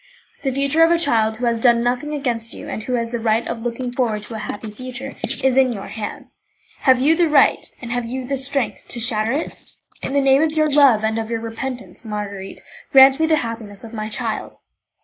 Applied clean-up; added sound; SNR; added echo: neural mask model Resemble Enhance denoiser.